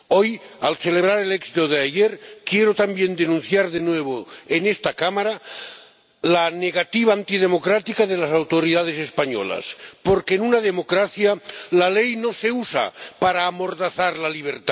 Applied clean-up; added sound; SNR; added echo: none; none; none; none.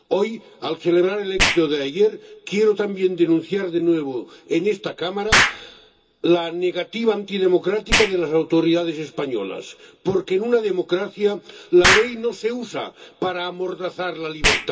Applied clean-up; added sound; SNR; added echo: none; Explosion; 6 dB; reverberation time 0.2 s.